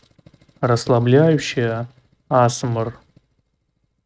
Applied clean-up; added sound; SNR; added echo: neural mask model RNNoise.